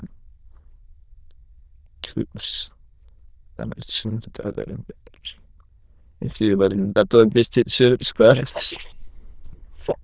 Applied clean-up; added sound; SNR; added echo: neural diffusion model UNIVERSE++.